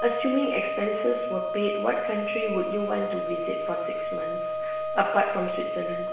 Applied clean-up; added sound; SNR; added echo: none; Wind instrument, woodwind instrument; 1 dB; reverberation time 0.9 s.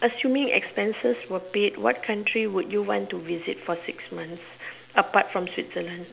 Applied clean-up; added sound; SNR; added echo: none; none; none; none.